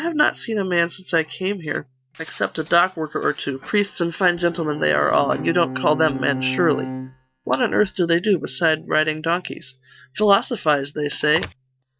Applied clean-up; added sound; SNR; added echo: neural mask model DeepFilterNet 3.